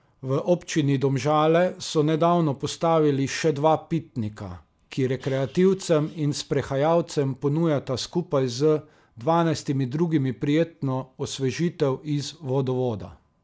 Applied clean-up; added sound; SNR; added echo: none; none; none; none.